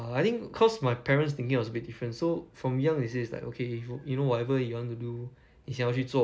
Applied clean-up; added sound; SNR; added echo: none; none; none; none.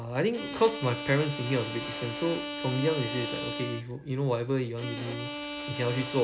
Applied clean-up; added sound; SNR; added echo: none; Bowed string instrument; 7 dB; none.